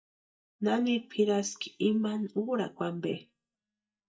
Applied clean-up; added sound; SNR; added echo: neural mask model DeepFilterNet 3.